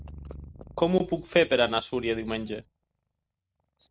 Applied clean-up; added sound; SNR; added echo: neural mask model RNNoise.